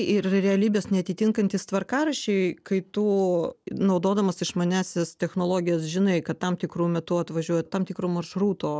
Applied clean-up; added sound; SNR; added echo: none; none; none; none.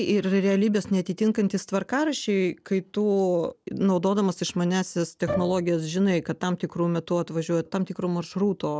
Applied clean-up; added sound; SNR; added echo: none; Bowed string instrument; 9 dB; none.